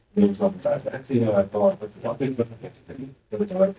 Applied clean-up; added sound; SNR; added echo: neural mask model DeepFilterNet 3.